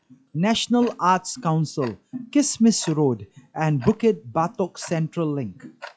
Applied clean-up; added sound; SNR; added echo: classical method log-MMSE.